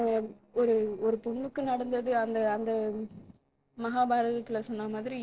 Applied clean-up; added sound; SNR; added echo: neural separator model SepFormer DNS4.